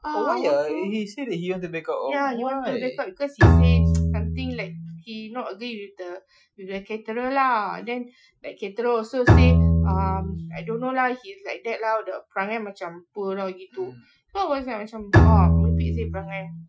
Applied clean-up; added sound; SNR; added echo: classical method Wiener filter.